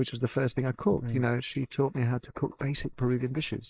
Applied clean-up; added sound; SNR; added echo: neural mask model Resemble Enhance denoiser.